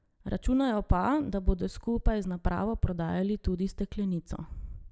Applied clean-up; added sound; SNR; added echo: none; none; none; none.